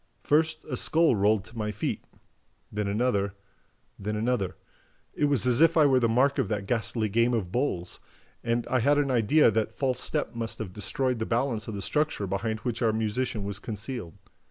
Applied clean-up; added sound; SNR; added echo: none; none; none; none.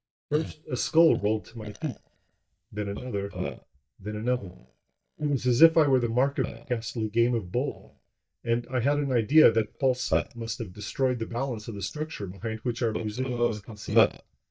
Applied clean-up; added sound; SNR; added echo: neural mask model DeepFilterNet 3.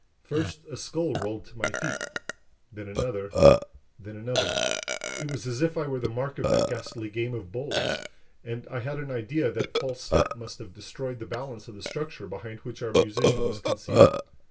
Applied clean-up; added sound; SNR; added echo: none; Burping, eructation; -5 dB; reverberation time 0.2 s.